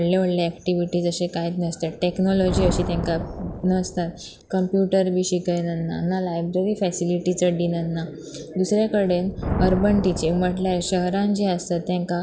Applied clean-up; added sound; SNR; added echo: none; Thunder; 10 dB; none.